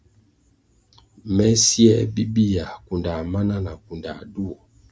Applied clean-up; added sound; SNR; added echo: none; none; none; none.